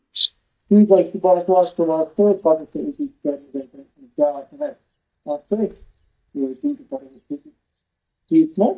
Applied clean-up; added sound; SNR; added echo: neural mask model DeepFilterNet 3.